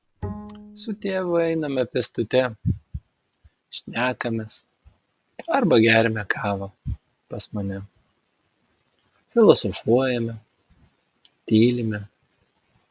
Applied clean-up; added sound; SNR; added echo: none; Bowed string instrument; 14 dB; none.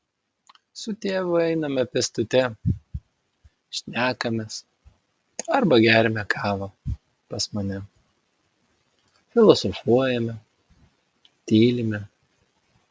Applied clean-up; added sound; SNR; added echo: none; none; none; none.